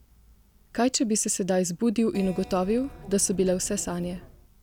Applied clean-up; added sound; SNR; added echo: none; Keyboard (musical); 17 dB; none.